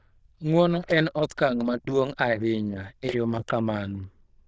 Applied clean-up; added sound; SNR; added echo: neural diffusion model UNIVERSE++.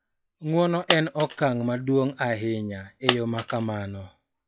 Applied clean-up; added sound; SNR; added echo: classical method log-MMSE.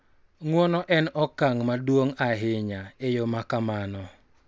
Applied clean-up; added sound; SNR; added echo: none; none; none; none.